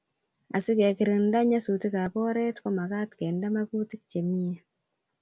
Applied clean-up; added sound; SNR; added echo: none; none; none; none.